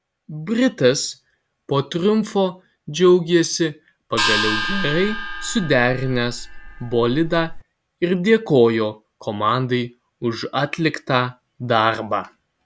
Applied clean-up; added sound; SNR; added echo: none; Gong; 5 dB; none.